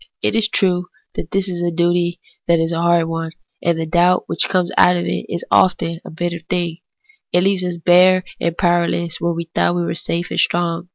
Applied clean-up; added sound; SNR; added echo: none; none; none; none.